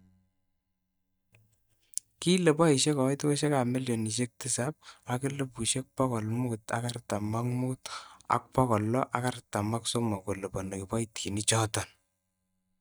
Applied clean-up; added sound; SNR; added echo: neural mask model DeepFilterNet 3.